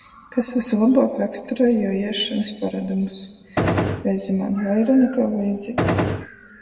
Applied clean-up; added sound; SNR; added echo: none; Gunshot, gunfire; -1 dB; reverberation time 1.5 s.